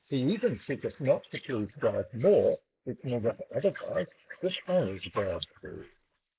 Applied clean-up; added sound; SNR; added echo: neural mask model Resemble Enhance denoiser.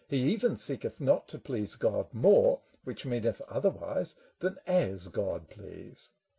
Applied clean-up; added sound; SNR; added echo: none; none; none; none.